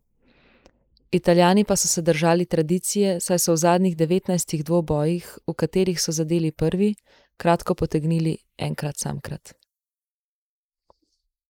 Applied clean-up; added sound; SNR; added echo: neural mask model Resemble Enhance denoiser.